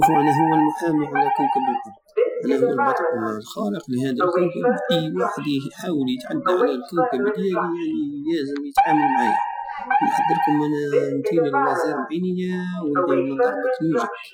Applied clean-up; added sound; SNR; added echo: classical method Wiener filter.